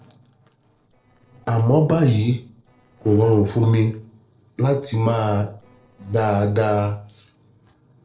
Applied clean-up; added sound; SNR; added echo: neural separator model SepFormer DNS4.